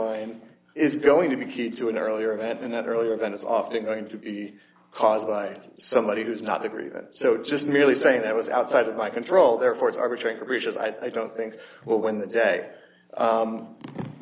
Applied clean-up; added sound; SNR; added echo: none; none; none; none.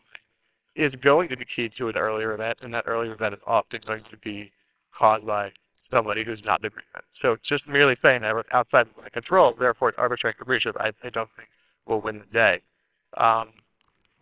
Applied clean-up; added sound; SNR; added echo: neural separator model SepFormer WHAMR!.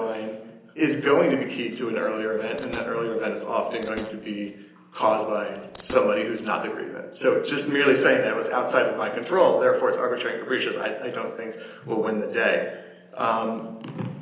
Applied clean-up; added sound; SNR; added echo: none; Fart; 18 dB; reverberation time 0.8 s.